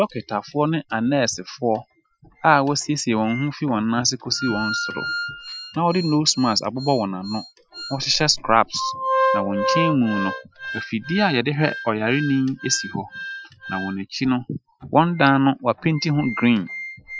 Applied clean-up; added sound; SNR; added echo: classical method Wiener filter.